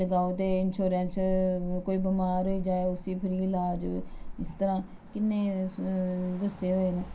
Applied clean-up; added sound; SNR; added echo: none; Motor vehicle (road); 10 dB; reverberation time 0.3 s.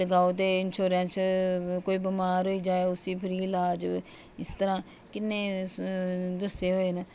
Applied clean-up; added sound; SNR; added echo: none; none; none; none.